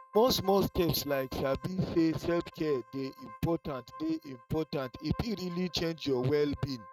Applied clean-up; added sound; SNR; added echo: neural mask model RNNoise.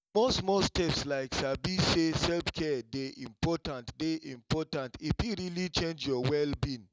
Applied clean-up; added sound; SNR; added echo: none; none; none; none.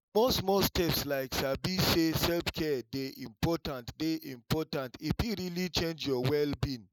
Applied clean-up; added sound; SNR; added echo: neural mask model Resemble Enhance denoiser.